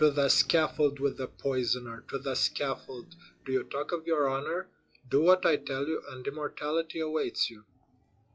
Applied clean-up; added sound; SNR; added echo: classical method log-MMSE.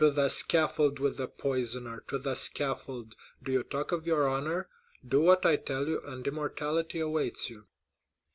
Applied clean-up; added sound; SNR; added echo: none; none; none; none.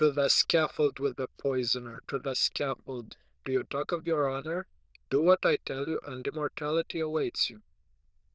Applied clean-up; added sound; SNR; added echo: neural diffusion model UNIVERSE++.